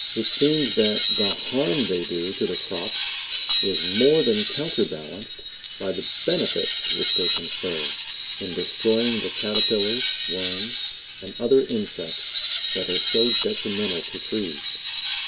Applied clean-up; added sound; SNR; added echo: none; Screech; 0 dB; none.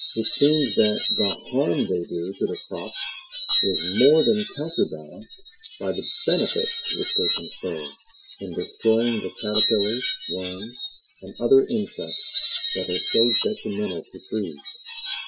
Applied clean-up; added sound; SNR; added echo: classical method Wiener filter.